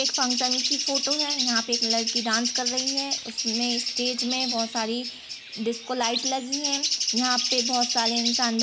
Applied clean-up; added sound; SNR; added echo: none; Bird; -2 dB; none.